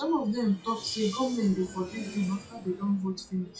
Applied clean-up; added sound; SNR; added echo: classical method WPE with log-MMSE.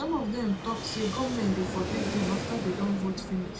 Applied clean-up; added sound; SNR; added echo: none; Fixed-wing aircraft, airplane; 4 dB; reverberation time 0.2 s.